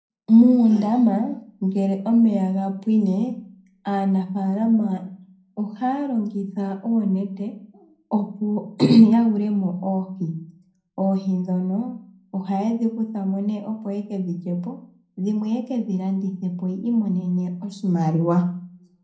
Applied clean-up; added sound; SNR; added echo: none; none; none; reverberation time 0.6 s.